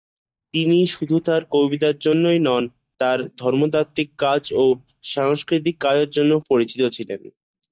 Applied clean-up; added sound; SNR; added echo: neural mask model DeepFilterNet 3.